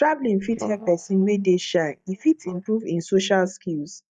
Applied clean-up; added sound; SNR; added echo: neural mask model DeepFilterNet 3.